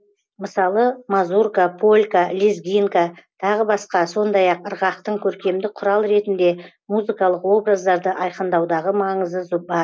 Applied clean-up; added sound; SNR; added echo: none; none; none; none.